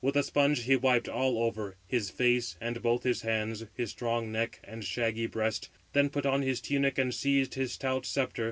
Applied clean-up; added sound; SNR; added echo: none; none; none; none.